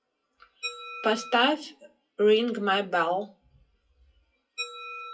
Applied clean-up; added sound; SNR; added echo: classical method WPE with log-MMSE.